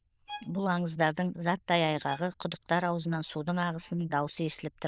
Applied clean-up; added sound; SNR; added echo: neural diffusion model UNIVERSE++.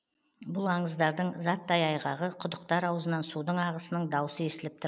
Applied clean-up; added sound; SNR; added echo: none; none; none; none.